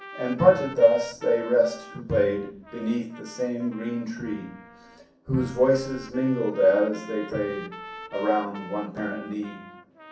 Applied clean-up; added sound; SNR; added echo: none; Trumpet; 18 dB; reverberation time 0.6 s.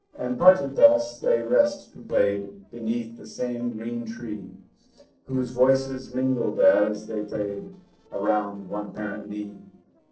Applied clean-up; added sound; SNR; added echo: neural separator model SepFormer DNS4.